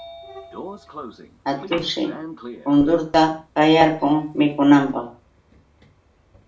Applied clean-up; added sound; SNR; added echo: none; Sliding door / Train; 20 dB; reverberation time 0.3 s.